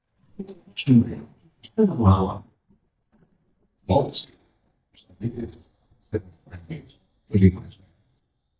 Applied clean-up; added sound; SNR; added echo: neural mask model DeepFilterNet 3.